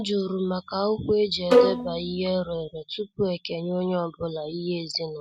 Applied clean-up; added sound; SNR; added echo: none; Bowed string instrument; -5 dB; none.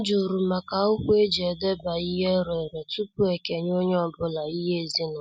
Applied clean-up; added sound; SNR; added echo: none; none; none; none.